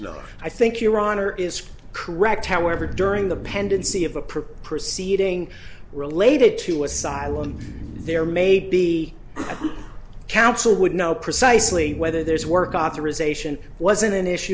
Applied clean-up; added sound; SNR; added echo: none; Breathing; 16 dB; none.